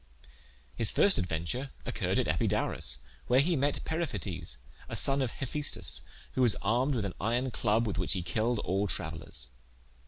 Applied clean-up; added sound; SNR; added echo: none; none; none; none.